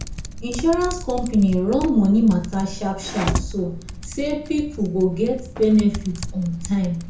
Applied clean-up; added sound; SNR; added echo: none; Typing; 9 dB; reverberation time 0.6 s.